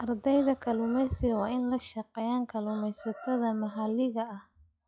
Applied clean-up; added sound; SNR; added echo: classical method log-MMSE.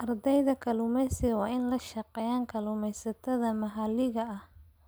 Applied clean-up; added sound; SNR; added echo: none; none; none; none.